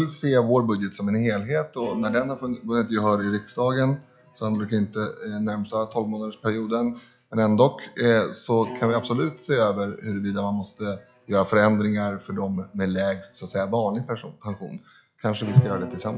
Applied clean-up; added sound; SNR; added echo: classical method log-MMSE.